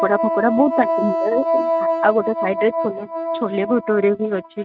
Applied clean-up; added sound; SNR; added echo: neural mask model RNNoise.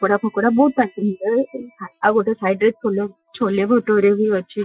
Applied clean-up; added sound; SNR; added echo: classical method Wiener filter.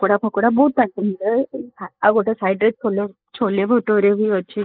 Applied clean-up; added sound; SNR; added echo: neural mask model Resemble Enhance denoiser.